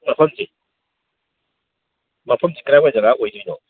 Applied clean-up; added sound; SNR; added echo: none; none; none; none.